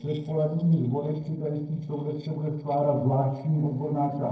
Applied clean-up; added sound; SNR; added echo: neural separator model SepFormer DNS4.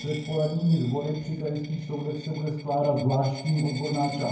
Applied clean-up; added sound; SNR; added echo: none; Coin (dropping); 18 dB; reverberation time 0.9 s.